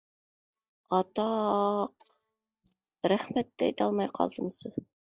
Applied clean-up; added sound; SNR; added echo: neural mask model DeepFilterNet 3.